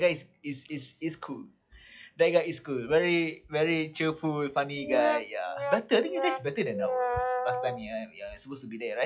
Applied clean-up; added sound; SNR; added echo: classical method log-MMSE.